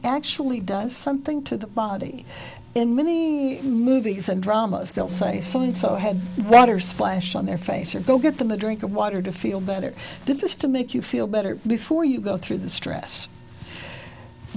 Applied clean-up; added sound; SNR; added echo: none; Musical instrument; 16 dB; none.